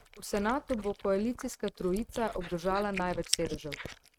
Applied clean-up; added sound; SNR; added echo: neural mask model RNNoise.